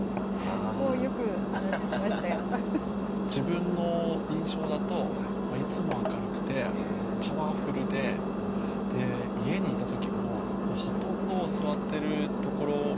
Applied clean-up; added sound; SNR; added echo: none; Engine; -3 dB; none.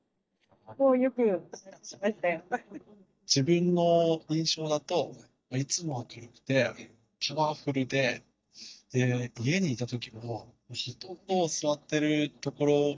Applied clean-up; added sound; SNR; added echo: neural mask model DeepFilterNet 3.